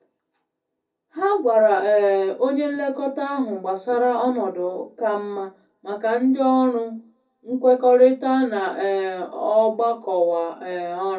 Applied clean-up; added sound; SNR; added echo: none; none; none; reverberation time 0.3 s.